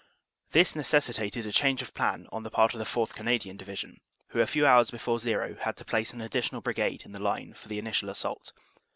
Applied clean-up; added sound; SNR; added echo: none; none; none; none.